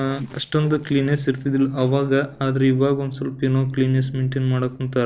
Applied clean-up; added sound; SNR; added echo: neural separator model SepFormer DNS4.